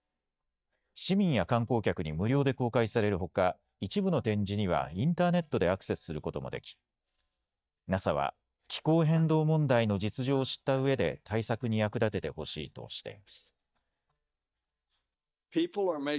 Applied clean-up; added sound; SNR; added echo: neural mask model DeepFilterNet 3.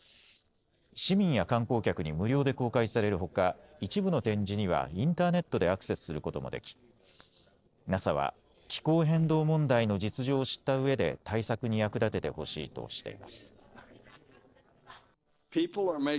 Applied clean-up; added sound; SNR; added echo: neural separator model SepFormer DNS4.